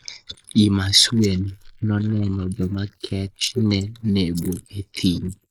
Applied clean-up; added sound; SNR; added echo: neural mask model Resemble Enhance denoiser.